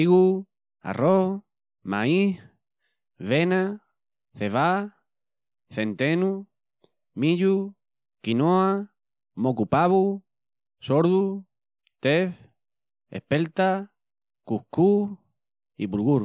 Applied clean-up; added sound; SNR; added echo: none; none; none; none.